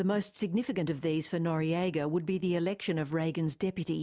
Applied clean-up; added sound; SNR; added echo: none; none; none; none.